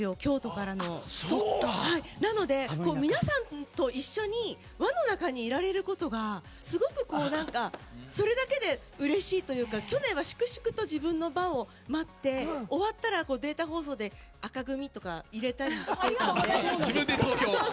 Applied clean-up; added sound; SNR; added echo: none; none; none; none.